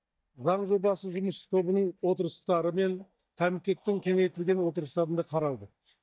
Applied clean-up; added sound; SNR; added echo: neural mask model DeepFilterNet 3.